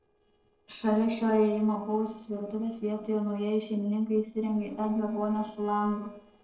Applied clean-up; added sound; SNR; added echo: neural separator model SepFormer DNS4.